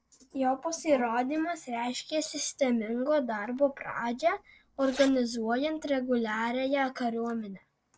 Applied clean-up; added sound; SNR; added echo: neural separator model SepFormer DNS4.